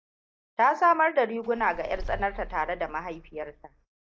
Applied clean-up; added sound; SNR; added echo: neural mask model DeepFilterNet 3.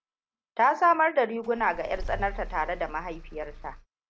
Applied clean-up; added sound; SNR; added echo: none; Engine starting / Car; 11 dB; none.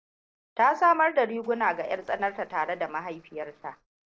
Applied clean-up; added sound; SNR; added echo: neural separator model SepFormer DNS4.